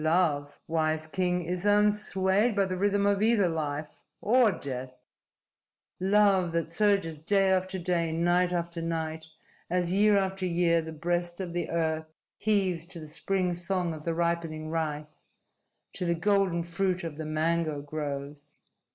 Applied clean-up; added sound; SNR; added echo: none; none; none; none.